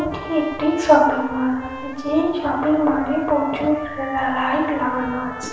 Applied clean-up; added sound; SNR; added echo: none; Trumpet; 15 dB; reverberation time 0.8 s.